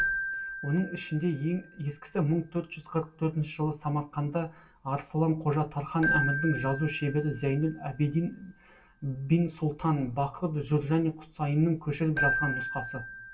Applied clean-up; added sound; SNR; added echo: none; Keyboard (musical); 8 dB; reverberation time 0.2 s.